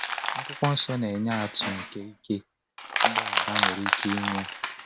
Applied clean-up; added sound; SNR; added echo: none; Crushing; -2 dB; none.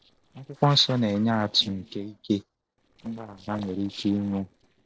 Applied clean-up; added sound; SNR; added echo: neural separator model SepFormer DNS4.